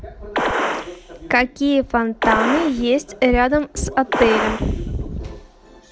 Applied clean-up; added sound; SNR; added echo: none; Gunshot, gunfire; 5 dB; none.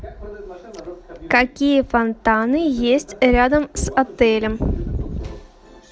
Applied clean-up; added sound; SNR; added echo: none; none; none; none.